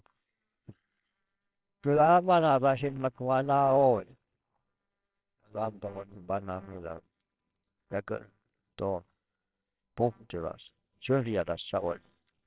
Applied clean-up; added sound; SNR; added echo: neural separator model SepFormer WHAMR!.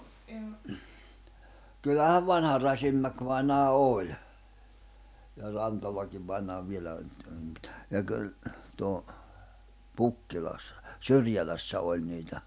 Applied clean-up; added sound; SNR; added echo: none; none; none; none.